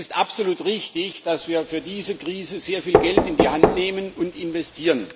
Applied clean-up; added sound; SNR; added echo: none; Knock; -1 dB; none.